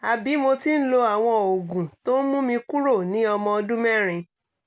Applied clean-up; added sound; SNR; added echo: none; none; none; none.